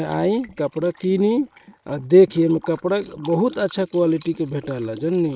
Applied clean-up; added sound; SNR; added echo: neural mask model Resemble Enhance denoiser.